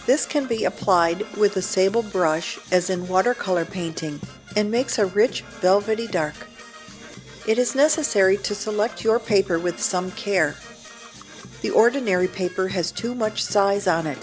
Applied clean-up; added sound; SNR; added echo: none; Brass instrument / Percussion; 17 dB; none.